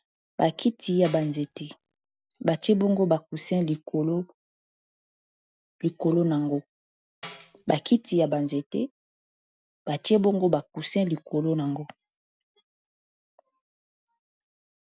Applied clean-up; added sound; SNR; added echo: none; Tambourine; 5 dB; none.